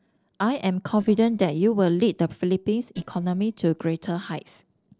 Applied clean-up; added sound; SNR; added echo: neural separator model SepFormer DNS4.